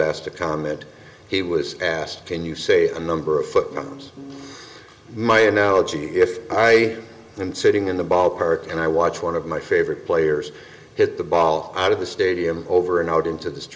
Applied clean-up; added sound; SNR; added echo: none; Piano; 17 dB; reverberation time 2.2 s.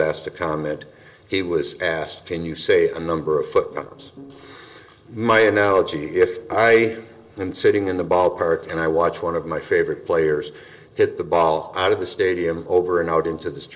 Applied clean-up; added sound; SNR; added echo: neural separator model SepFormer DNS4.